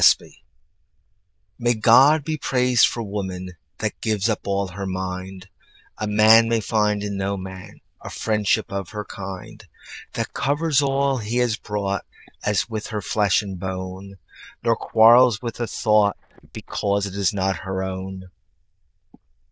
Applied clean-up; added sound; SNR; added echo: neural diffusion model UNIVERSE++.